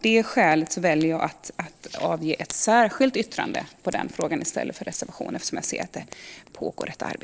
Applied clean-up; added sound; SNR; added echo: neural separator model SepFormer DNS4.